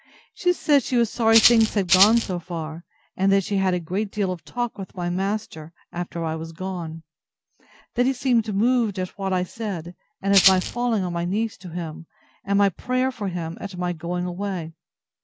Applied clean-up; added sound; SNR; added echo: none; Rattle (instrument); -1 dB; none.